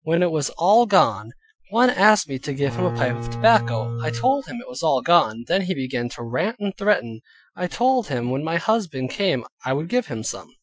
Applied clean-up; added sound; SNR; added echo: classical method Wiener filter.